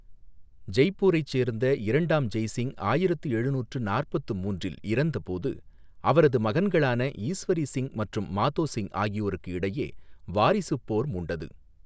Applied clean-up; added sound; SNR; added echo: none; none; none; none.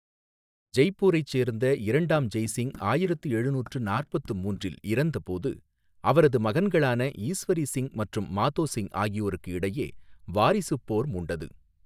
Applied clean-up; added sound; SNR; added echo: neural mask model DeepFilterNet 3.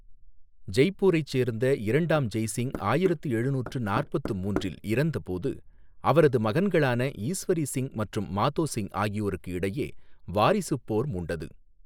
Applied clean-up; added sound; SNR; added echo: neural mask model Resemble Enhance denoiser.